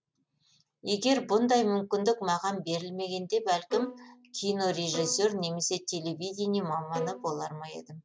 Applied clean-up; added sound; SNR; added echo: none; Bowed string instrument; 10 dB; none.